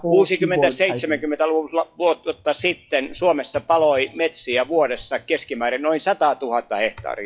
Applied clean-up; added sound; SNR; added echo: classical method log-MMSE.